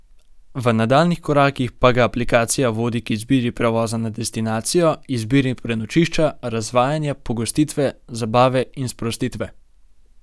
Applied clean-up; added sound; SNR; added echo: none; none; none; none.